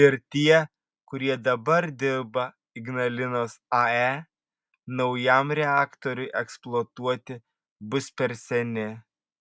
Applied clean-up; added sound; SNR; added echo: none; none; none; none.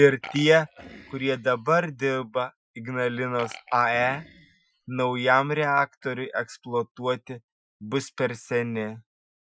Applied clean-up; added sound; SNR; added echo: classical method Wiener filter.